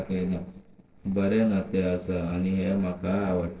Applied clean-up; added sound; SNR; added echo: neural separator model SepFormer DNS4.